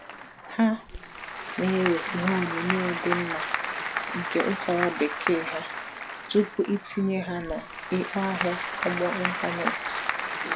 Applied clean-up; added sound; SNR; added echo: none; Applause / Crowd; 3 dB; none.